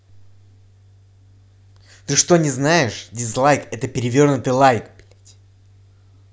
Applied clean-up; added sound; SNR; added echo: none; none; none; none.